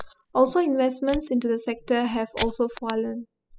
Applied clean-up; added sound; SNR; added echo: classical method spectral subtraction.